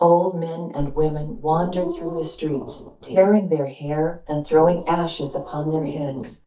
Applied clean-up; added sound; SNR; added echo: neural mask model DeepFilterNet 3.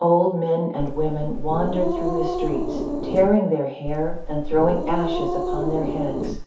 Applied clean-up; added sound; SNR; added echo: none; Growling; 2 dB; reverberation time 0.5 s.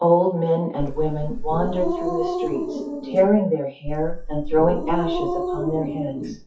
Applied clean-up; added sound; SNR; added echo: classical method WPE with log-MMSE.